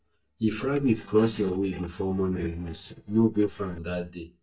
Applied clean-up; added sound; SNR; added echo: neural mask model DeepFilterNet 3.